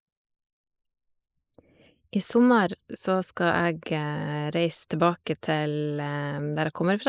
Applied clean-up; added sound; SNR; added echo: neural mask model Resemble Enhance denoiser.